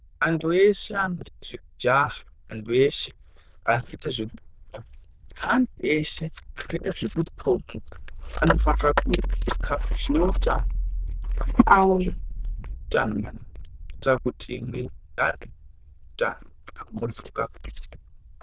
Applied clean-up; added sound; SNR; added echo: neural diffusion model UNIVERSE++.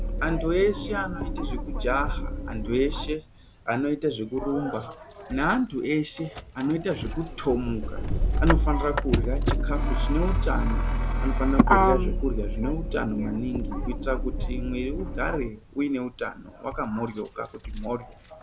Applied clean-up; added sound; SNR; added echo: none; Motor vehicle (road); -2 dB; none.